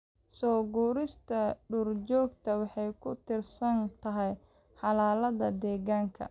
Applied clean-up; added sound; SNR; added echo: none; none; none; none.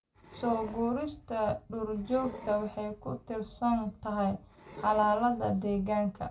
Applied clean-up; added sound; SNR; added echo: none; Wood; 17 dB; reverberation time 0.2 s.